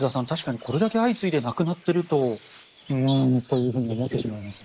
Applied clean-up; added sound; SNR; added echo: neural mask model Resemble Enhance denoiser.